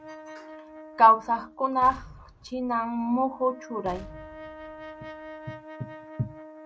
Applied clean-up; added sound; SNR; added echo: none; Brass instrument + Explosion; 16 dB; none.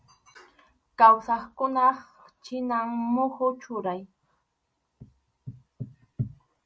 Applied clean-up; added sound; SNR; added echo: none; none; none; none.